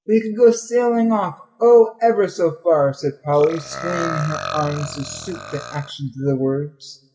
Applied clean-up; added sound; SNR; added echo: none; Burping, eructation; 11 dB; reverberation time 0.3 s.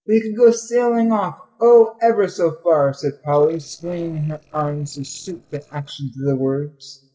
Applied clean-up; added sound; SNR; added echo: neural separator model SepFormer DNS4.